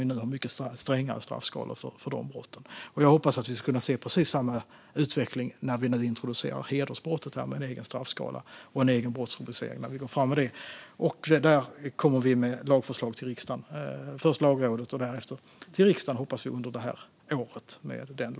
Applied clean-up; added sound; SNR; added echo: none; none; none; none.